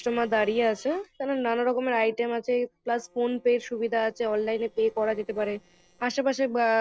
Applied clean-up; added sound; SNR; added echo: neural separator model SepFormer DNS4.